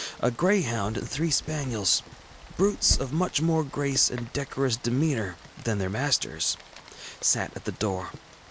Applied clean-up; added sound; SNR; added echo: none; Rain; 13 dB; none.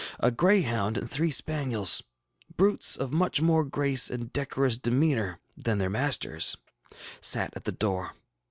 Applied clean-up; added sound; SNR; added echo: none; none; none; none.